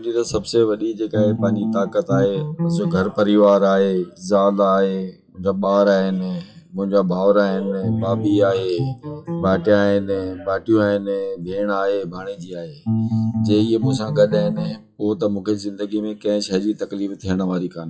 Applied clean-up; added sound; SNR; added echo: classical method WPE with log-MMSE.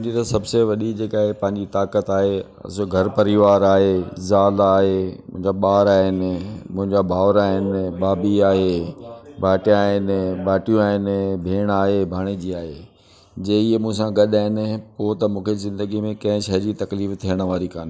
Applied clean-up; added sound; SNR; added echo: none; none; none; none.